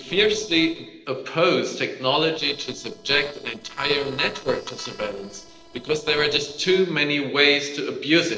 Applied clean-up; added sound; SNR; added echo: neural separator model SepFormer DNS4.